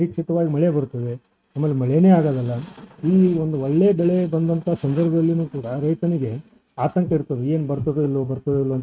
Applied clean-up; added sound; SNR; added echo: neural mask model RNNoise.